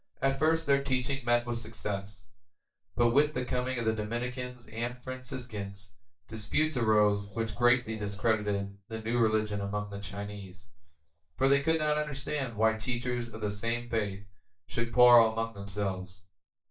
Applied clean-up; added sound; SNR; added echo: neural mask model DeepFilterNet 3.